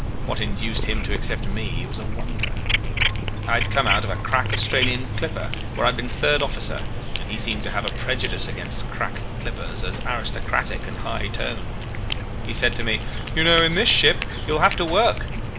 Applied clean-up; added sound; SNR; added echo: none; Cat; 0 dB; none.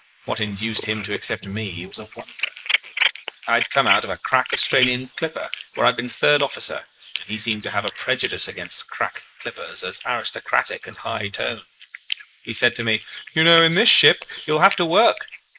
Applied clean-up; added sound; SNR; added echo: neural mask model Resemble Enhance denoiser.